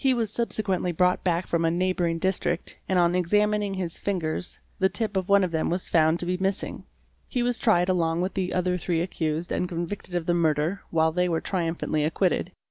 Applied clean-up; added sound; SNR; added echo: none; none; none; none.